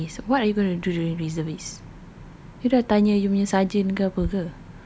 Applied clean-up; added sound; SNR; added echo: none; none; none; none.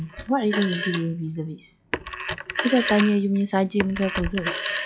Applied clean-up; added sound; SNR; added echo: classical method log-MMSE.